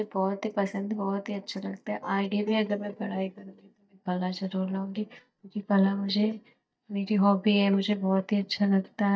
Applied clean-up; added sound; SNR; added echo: neural mask model DeepFilterNet 3.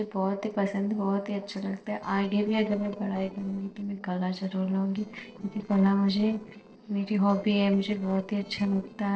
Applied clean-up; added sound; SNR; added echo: neural separator model SepFormer DNS4.